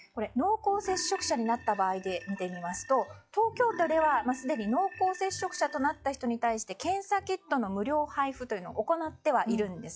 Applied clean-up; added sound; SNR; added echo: classical method log-MMSE.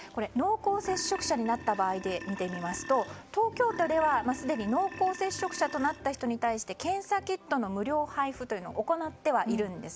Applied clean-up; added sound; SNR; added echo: none; Burping, eructation; 13 dB; none.